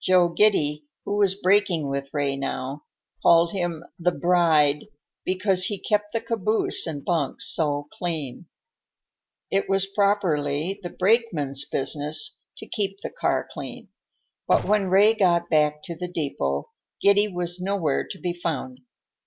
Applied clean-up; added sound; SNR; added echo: none; Gunshot, gunfire; 17 dB; none.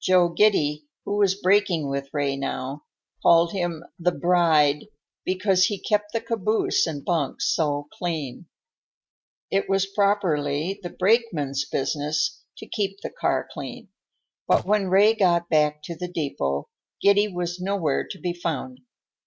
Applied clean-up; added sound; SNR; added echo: neural mask model RNNoise.